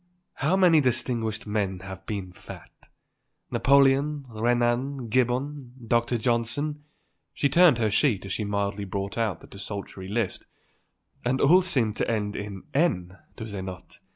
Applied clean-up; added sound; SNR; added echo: none; none; none; none.